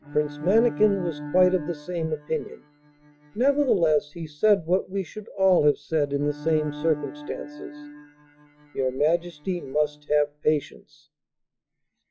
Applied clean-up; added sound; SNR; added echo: classical method log-MMSE.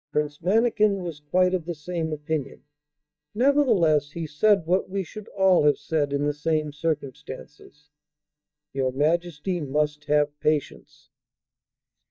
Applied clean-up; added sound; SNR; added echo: neural mask model DeepFilterNet 3.